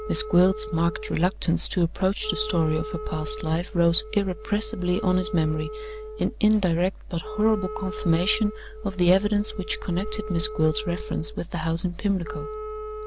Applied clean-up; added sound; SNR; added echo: none; Wind instrument, woodwind instrument; 13 dB; none.